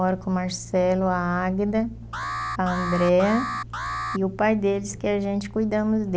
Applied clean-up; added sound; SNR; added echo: none; Alarm; 8 dB; none.